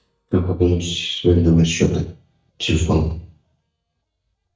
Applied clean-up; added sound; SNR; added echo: neural mask model DeepFilterNet 3.